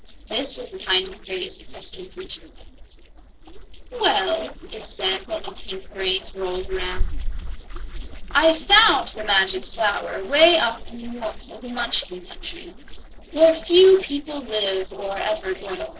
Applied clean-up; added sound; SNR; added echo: neural separator model SepFormer DNS4.